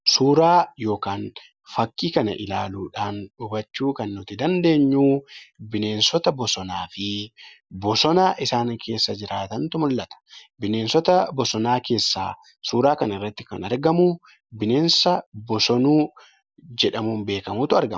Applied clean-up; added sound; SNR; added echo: none; none; none; none.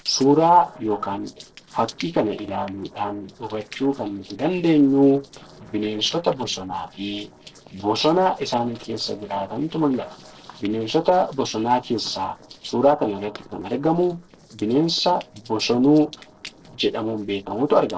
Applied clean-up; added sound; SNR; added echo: neural separator model SepFormer DNS4.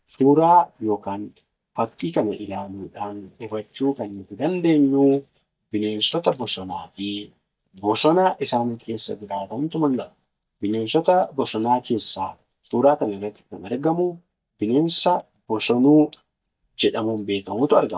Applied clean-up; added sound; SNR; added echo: neural mask model DeepFilterNet 3.